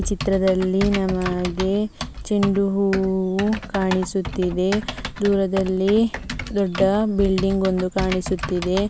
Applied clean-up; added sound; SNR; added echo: none; Typing; 9 dB; none.